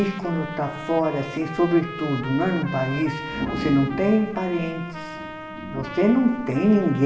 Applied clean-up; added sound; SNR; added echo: none; Trumpet; 12 dB; reverberation time 1.1 s.